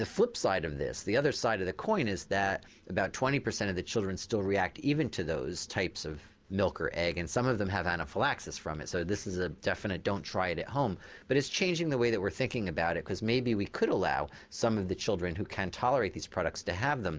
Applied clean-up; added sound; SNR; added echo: none; none; none; none.